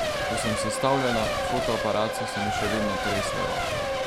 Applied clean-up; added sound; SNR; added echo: none; Race car, auto racing / Accelerating, revving, vroom / Mechanisms; -2 dB; none.